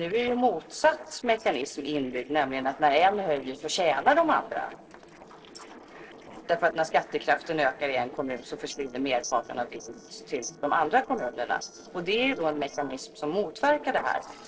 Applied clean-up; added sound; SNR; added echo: neural separator model SepFormer DNS4.